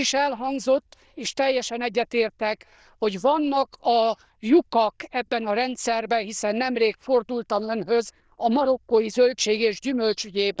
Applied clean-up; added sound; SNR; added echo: neural diffusion model UNIVERSE++.